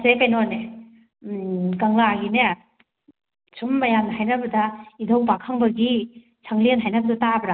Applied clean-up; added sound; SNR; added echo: none; none; none; none.